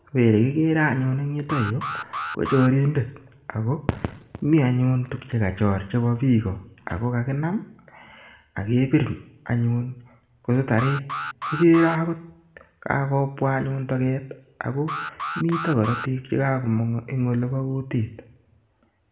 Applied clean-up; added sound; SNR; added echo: none; Alarm; 8 dB; reverberation time 0.6 s.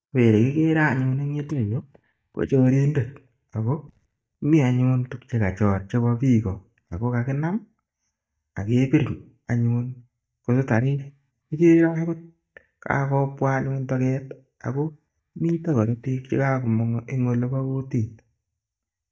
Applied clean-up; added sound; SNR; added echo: neural mask model DeepFilterNet 3.